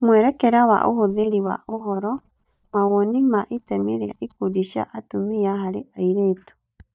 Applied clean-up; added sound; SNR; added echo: neural mask model DeepFilterNet 3.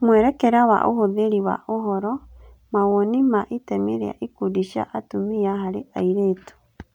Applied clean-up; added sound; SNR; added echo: none; none; none; none.